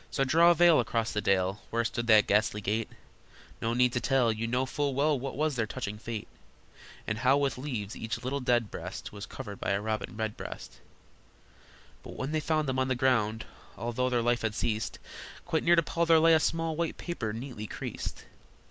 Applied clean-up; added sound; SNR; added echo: none; none; none; none.